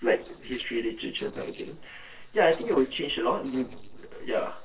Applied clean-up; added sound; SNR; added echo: neural separator model SepFormer DNS4.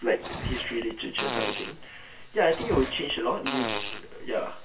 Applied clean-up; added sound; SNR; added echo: none; Fart; 6 dB; reverberation time 0.2 s.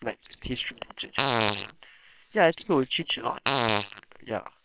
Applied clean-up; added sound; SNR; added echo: neural separator model SepFormer WHAMR!.